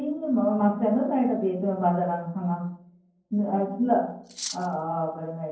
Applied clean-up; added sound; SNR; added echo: neural separator model SepFormer DNS4.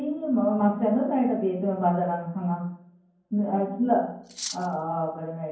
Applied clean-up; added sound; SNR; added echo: none; Cutlery, silverware; 11 dB; reverberation time 0.9 s.